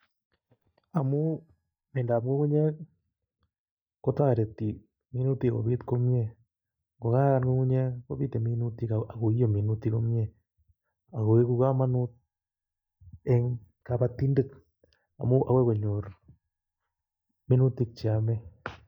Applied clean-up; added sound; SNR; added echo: neural mask model DeepFilterNet 3.